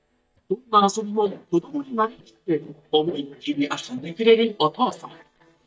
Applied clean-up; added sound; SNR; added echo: neural mask model DeepFilterNet 3.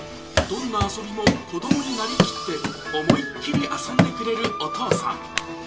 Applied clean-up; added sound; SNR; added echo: none; Run; -2 dB; reverberation time 0.2 s.